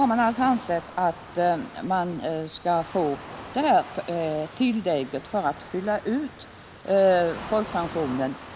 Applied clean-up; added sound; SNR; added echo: none; Waves, surf; 16 dB; none.